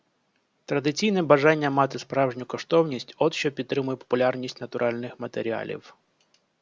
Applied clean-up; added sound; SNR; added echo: none; none; none; none.